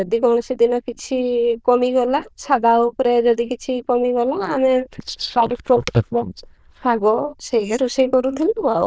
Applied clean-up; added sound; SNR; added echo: neural diffusion model UNIVERSE++.